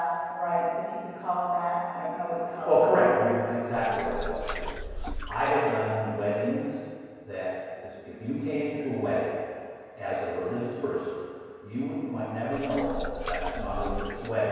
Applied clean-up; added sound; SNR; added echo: none; Liquid; 6 dB; reverberation time 1.9 s.